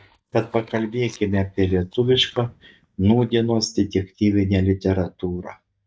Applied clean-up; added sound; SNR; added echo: neural mask model DeepFilterNet 3.